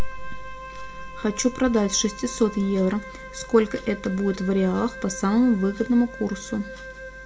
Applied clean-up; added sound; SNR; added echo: none; Wind instrument, woodwind instrument; 16 dB; reverberation time 0.6 s.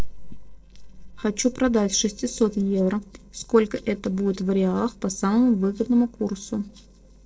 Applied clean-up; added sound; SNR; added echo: neural separator model SepFormer DNS4.